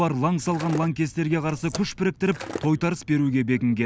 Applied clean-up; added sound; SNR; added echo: none; Car + Skateboard; 12 dB; none.